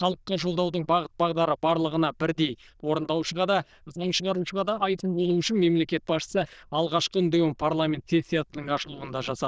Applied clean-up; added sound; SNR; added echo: neural diffusion model UNIVERSE++.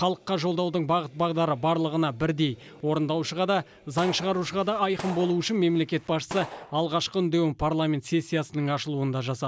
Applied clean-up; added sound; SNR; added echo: none; Gunshot, gunfire; 16 dB; none.